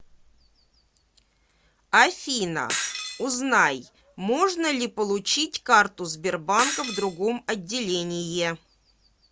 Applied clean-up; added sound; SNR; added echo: none; Shatter; 9 dB; none.